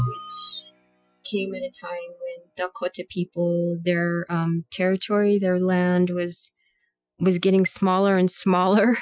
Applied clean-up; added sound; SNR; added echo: classical method Wiener filter.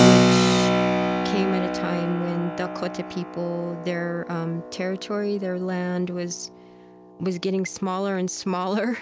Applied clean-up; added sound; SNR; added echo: none; Keyboard (musical); -2 dB; none.